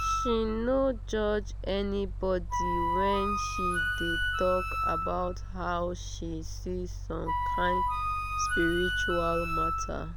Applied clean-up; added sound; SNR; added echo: none; Mechanical fan + Wind instrument, woodwind instrument; -1 dB; none.